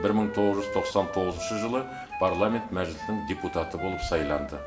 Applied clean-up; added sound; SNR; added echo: none; Wind instrument, woodwind instrument; 8 dB; reverberation time 0.7 s.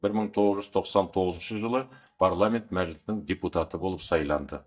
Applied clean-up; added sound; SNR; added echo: neural mask model DeepFilterNet 3.